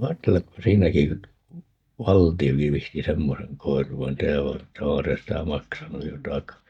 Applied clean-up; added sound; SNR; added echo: neural mask model DeepFilterNet 3.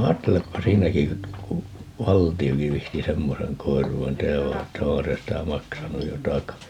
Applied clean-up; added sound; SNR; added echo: none; Bowed string instrument; 12 dB; none.